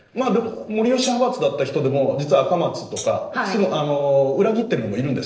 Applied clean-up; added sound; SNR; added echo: neural separator model SepFormer DNS4.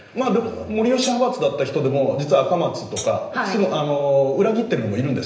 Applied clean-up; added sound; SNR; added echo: none; Hi-hat; 13 dB; reverberation time 0.9 s.